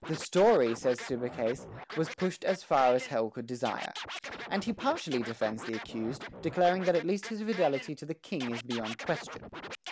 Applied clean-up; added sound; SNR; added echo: none; Scratching (performance technique); 12 dB; none.